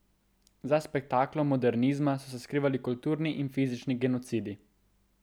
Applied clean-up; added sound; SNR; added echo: none; none; none; none.